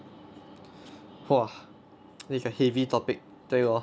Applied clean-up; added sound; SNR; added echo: none; none; none; none.